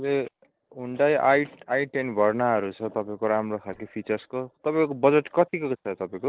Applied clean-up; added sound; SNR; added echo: neural separator model SepFormer DNS4.